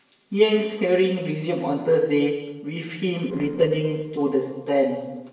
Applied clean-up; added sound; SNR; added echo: neural separator model SepFormer DNS4.